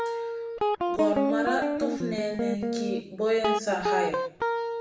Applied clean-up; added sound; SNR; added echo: none; Guitar; -2 dB; reverberation time 0.6 s.